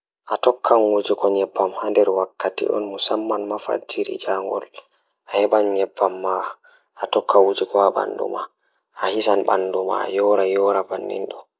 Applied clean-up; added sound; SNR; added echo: none; none; none; none.